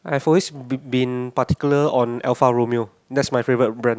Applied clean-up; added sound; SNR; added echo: none; none; none; none.